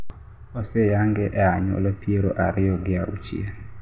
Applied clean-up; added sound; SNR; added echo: none; none; none; none.